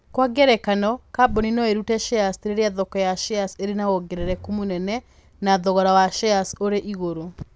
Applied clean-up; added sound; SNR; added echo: none; Bird; 17 dB; none.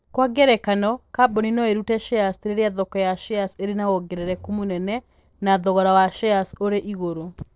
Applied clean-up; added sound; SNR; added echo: neural separator model SepFormer DNS4.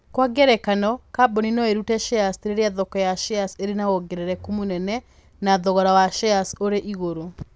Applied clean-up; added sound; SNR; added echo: none; none; none; none.